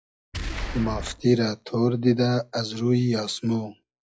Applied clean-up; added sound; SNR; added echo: classical method log-MMSE.